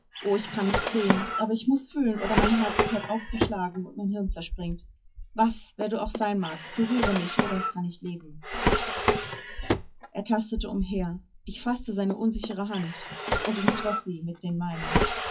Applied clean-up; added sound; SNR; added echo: classical method WPE with log-MMSE.